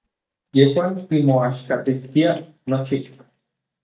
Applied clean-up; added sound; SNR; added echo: neural mask model DeepFilterNet 3.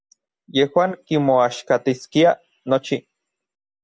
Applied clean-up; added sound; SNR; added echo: none; none; none; none.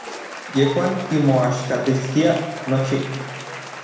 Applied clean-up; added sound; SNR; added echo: none; Applause / Cheering; 13 dB; reverberation time 1.0 s.